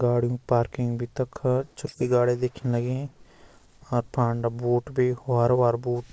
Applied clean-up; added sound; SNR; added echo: neural mask model Resemble Enhance denoiser.